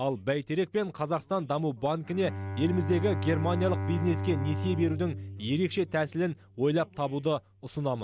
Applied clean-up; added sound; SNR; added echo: none; Bowed string instrument; 7 dB; none.